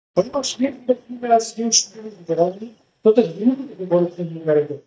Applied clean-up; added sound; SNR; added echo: neural mask model DeepFilterNet 3.